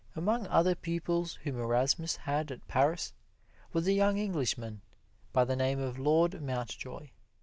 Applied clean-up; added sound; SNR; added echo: none; none; none; none.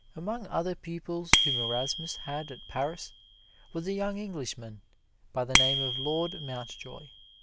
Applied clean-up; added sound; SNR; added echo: none; Bicycle bell; -1 dB; none.